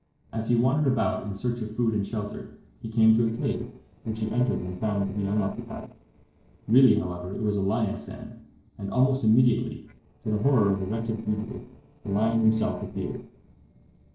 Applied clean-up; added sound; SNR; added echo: neural separator model SepFormer DNS4.